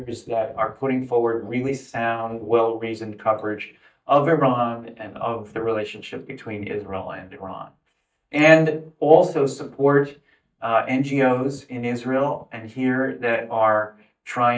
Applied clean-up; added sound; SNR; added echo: neural mask model DeepFilterNet 3.